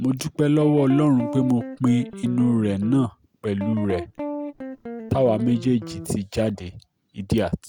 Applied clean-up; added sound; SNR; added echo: none; Guitar; 11 dB; none.